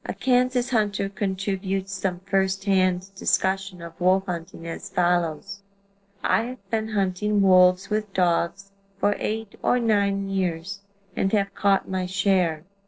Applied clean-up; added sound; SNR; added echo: neural separator model SepFormer DNS4.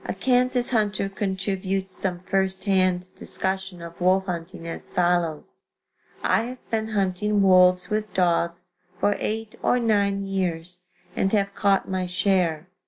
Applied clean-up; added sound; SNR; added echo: none; none; none; none.